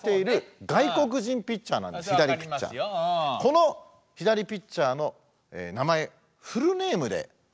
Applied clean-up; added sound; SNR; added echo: none; none; none; none.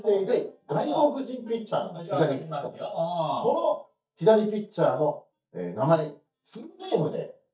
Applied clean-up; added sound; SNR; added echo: neural mask model DeepFilterNet 3.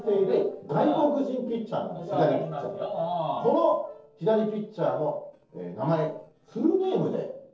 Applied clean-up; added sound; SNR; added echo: neural separator model SepFormer DNS4.